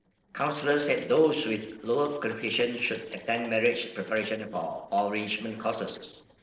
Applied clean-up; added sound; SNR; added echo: neural separator model SepFormer DNS4.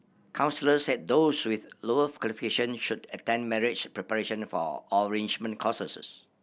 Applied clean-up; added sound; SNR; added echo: none; none; none; none.